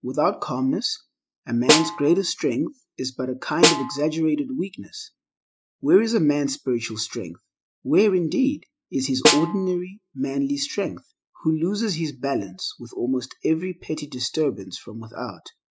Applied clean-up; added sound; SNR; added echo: classical method spectral subtraction.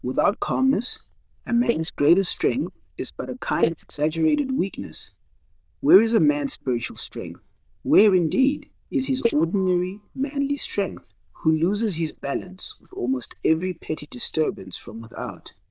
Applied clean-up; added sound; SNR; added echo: neural diffusion model UNIVERSE++.